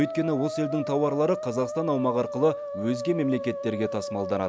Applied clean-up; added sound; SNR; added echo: none; Musical instrument; 7 dB; none.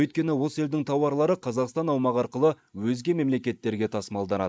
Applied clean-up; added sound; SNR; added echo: neural mask model Resemble Enhance denoiser.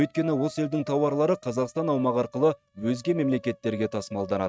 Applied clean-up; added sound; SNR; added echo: neural mask model RNNoise.